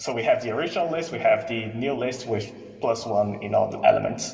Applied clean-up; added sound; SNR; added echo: none; none; none; reverberation time 2.1 s.